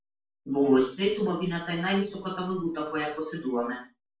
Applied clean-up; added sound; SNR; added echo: neural separator model SepFormer DNS4.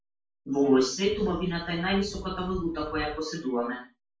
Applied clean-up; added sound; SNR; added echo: none; Wind; 13 dB; reverberation time 0.3 s.